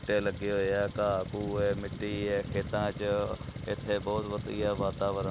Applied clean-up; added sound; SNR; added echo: none; Engine; 11 dB; none.